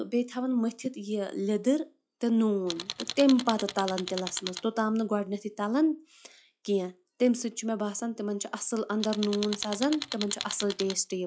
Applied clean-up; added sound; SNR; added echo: classical method log-MMSE.